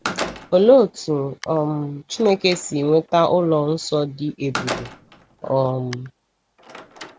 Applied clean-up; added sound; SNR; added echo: none; Slam; 14 dB; none.